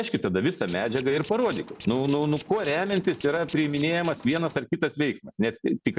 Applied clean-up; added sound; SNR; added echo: none; Tools; 16 dB; none.